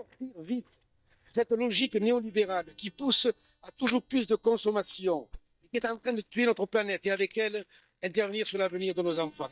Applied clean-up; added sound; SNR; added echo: neural mask model DeepFilterNet 3.